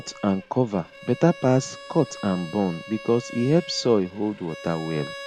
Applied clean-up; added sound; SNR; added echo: none; Bowed string instrument; 16 dB; none.